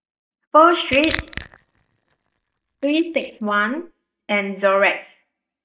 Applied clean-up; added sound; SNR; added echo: neural mask model DeepFilterNet 3.